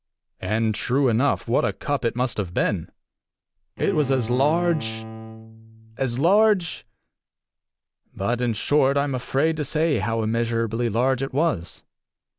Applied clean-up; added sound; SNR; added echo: none; Bowed string instrument; 12 dB; none.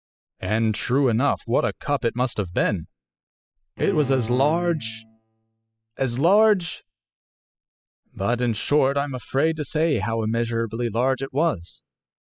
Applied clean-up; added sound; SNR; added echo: classical method spectral subtraction.